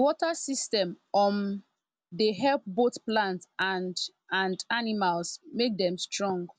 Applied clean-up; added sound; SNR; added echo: none; none; none; none.